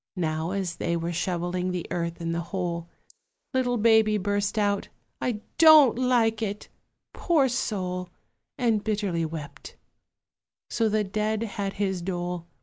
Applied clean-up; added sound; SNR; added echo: neural mask model Resemble Enhance denoiser.